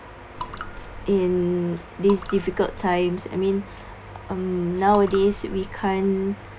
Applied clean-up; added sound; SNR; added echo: none; Raindrop / Drip; 14 dB; none.